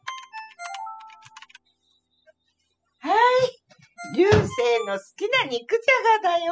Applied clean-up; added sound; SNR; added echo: classical method spectral subtraction.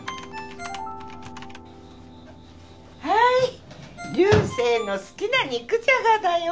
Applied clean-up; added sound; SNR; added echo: none; Ringtone; 20 dB; none.